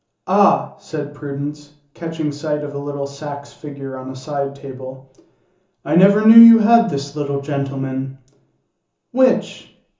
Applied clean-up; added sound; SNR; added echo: none; none; none; reverberation time 0.8 s.